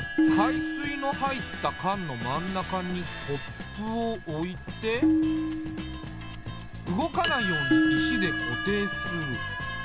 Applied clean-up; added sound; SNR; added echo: none; Tabla + Chime; -1 dB; none.